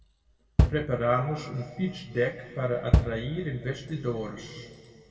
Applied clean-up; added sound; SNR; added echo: none; Bass drum; -1 dB; reverberation time 2.0 s.